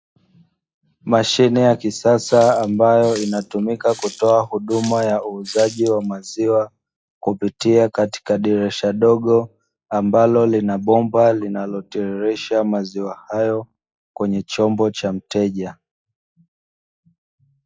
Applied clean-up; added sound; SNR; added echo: classical method log-MMSE.